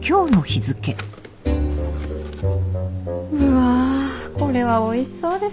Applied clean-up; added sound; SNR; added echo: none; none; none; none.